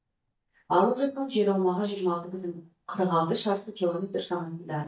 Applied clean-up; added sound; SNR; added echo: neural mask model DeepFilterNet 3.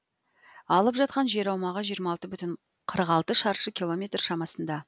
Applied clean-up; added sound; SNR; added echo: none; none; none; none.